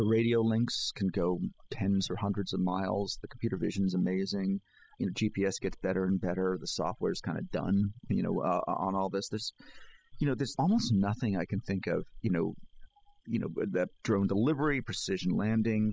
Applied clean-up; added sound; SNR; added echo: classical method spectral subtraction.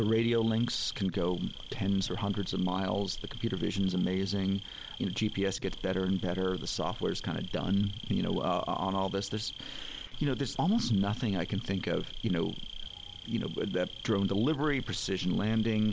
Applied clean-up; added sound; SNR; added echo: none; Insect; 10 dB; none.